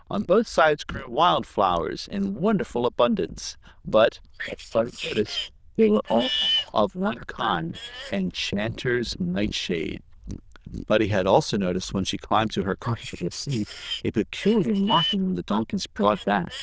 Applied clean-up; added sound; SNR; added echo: neural diffusion model UNIVERSE++.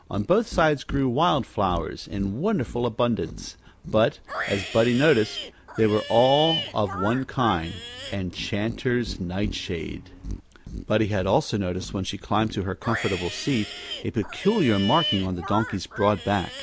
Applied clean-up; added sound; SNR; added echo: none; Livestock, farm animals, working animals; 11 dB; none.